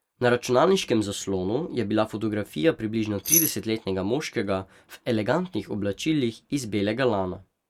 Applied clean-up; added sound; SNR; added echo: neural mask model Resemble Enhance denoiser.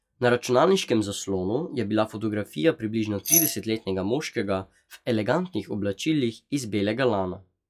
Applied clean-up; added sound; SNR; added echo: classical method log-MMSE.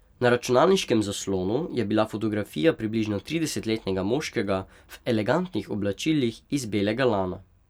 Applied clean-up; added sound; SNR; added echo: none; none; none; none.